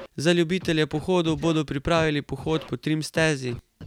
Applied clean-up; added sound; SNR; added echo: none; Scratching (performance technique); 18 dB; none.